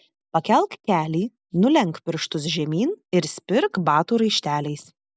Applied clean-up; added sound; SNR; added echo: none; none; none; none.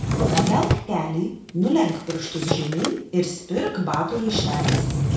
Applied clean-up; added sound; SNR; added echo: none; Drawer open or close; 1 dB; reverberation time 0.5 s.